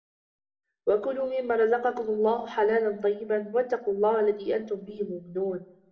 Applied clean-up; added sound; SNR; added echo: none; none; none; reverberation time 0.9 s.